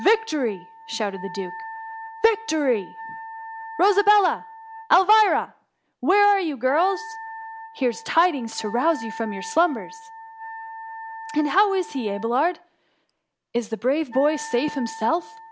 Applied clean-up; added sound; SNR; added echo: none; Wind instrument, woodwind instrument; 15 dB; none.